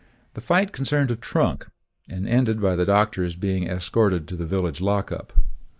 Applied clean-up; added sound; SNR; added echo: neural mask model Resemble Enhance denoiser.